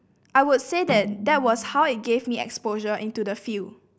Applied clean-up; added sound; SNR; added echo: none; Snare drum; 12 dB; none.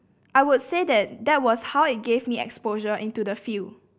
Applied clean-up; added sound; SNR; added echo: none; none; none; none.